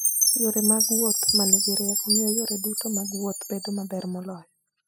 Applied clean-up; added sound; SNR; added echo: classical method spectral subtraction.